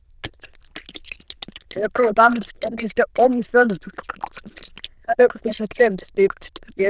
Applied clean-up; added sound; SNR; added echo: neural diffusion model UNIVERSE++.